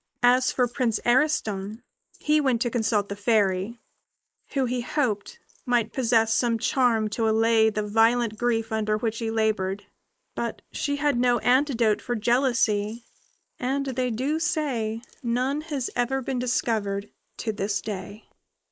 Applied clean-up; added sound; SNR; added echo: neural mask model Resemble Enhance denoiser.